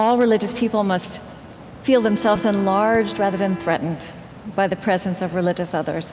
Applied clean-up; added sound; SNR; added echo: none; Wind instrument, woodwind instrument; 14 dB; none.